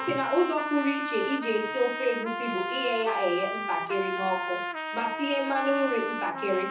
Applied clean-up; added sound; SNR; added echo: none; Trumpet; 4 dB; reverberation time 0.6 s.